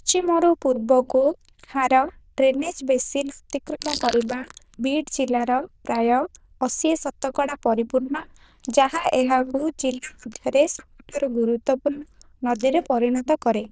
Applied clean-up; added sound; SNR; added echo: neural diffusion model UNIVERSE++.